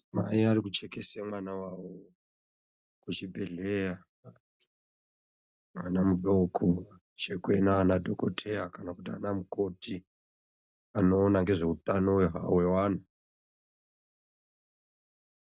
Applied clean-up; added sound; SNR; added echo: none; none; none; none.